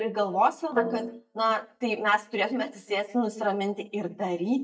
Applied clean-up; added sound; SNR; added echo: neural mask model DeepFilterNet 3.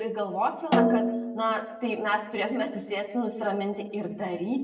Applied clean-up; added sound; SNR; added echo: none; Snare drum; 0 dB; reverberation time 0.6 s.